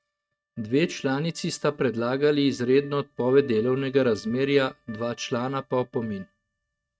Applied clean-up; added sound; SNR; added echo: neural mask model RNNoise.